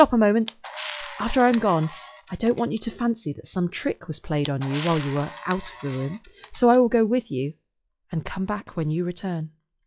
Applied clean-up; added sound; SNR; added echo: classical method log-MMSE.